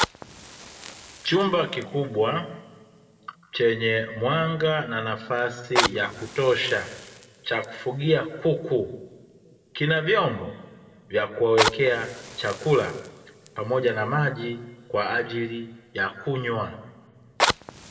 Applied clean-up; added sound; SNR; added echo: none; Fire; 8 dB; reverberation time 1.0 s.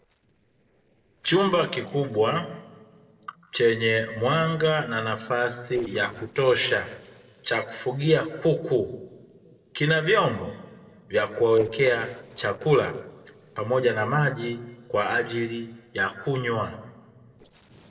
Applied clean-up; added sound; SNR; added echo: neural separator model SepFormer DNS4.